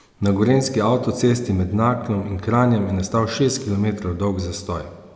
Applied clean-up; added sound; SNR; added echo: none; none; none; none.